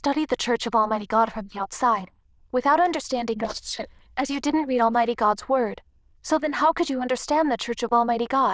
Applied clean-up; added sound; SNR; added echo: neural diffusion model UNIVERSE++.